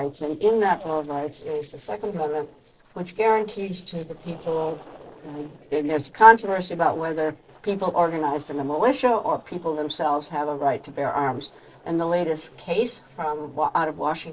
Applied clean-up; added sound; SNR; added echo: neural separator model SepFormer DNS4.